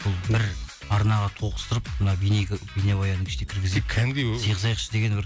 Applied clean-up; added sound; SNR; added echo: none; none; none; none.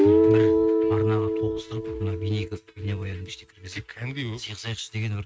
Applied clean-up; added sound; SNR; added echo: neural mask model RNNoise.